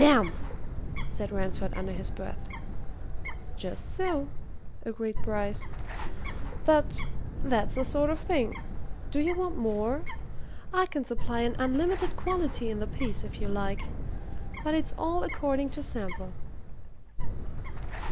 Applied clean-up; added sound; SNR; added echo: none; Bird; -1 dB; none.